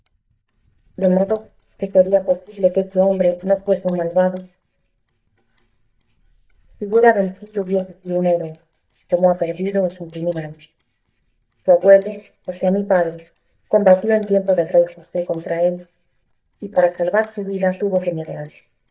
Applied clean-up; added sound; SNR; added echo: neural mask model DeepFilterNet 3.